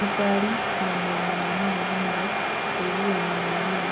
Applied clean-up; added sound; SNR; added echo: none; Domestic sounds, home sounds; -3 dB; none.